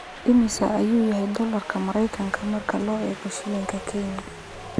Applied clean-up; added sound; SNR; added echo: none; Wind; 14 dB; none.